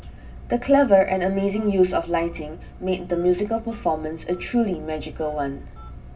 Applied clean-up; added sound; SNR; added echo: none; Telephone; 16 dB; reverberation time 0.4 s.